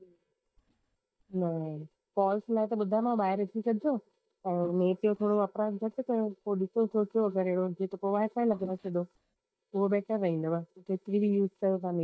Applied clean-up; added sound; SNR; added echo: neural mask model DeepFilterNet 3.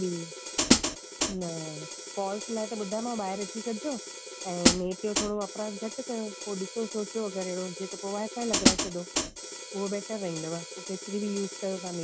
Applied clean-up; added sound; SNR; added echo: none; Hi-hat; -2 dB; none.